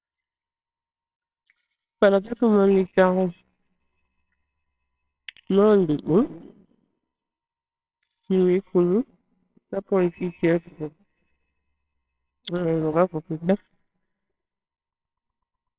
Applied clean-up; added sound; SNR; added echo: neural separator model SepFormer WHAMR!.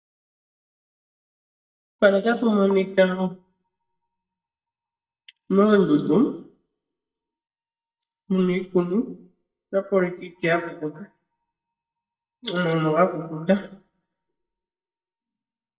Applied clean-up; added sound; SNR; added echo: neural mask model DeepFilterNet 3.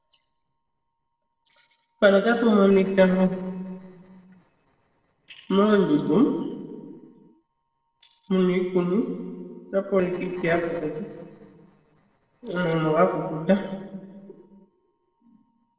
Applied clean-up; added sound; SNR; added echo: neural separator model SepFormer DNS4.